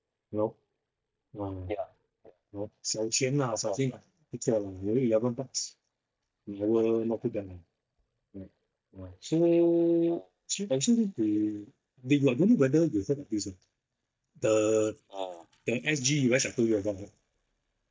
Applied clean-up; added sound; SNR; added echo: neural mask model DeepFilterNet 3.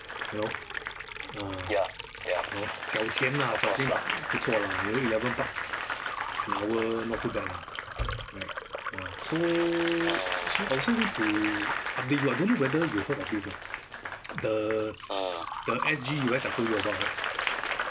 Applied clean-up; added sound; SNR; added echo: none; Liquid + Applause / Crowd; 3 dB; none.